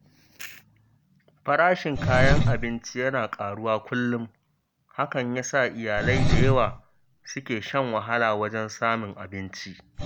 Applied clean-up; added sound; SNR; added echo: none; Engine; 2 dB; none.